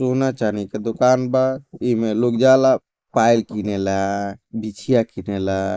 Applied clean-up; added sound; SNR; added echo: neural mask model Resemble Enhance denoiser.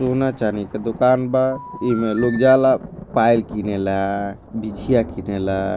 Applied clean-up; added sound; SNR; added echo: none; Thunder + Telephone; 16 dB; none.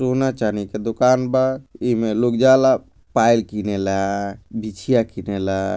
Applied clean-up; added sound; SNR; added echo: none; none; none; none.